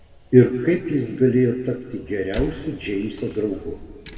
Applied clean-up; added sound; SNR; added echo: none; Slam; 17 dB; reverberation time 1.7 s.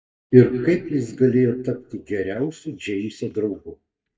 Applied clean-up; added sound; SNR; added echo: neural mask model DeepFilterNet 3.